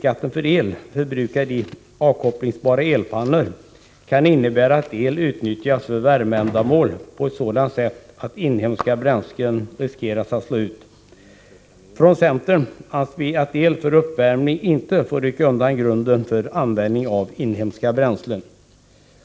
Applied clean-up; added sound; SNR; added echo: none; Gunshot, gunfire; 12 dB; none.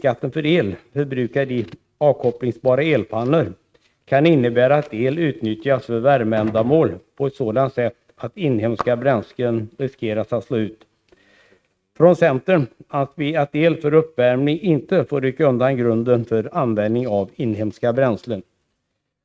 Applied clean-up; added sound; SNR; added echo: neural mask model RNNoise.